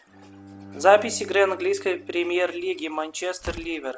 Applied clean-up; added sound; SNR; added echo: none; Slam + Bowed string instrument; 19 dB; none.